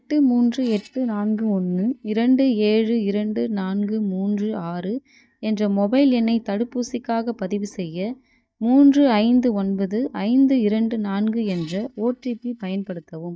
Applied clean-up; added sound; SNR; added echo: neural mask model DeepFilterNet 3.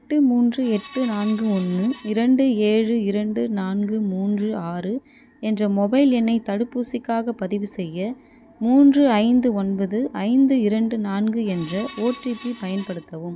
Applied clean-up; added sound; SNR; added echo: none; Screech; 19 dB; none.